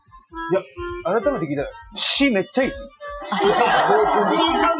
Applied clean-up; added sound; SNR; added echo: classical method Wiener filter.